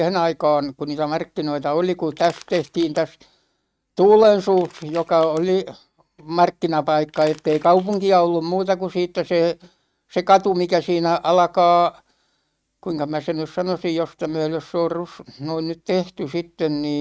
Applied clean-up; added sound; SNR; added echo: neural mask model RNNoise.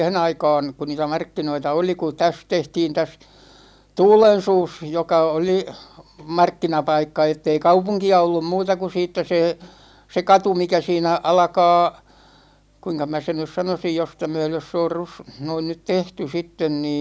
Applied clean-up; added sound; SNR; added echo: none; none; none; none.